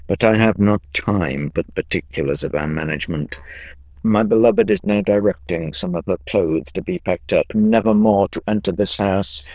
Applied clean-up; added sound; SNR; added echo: neural diffusion model UNIVERSE++.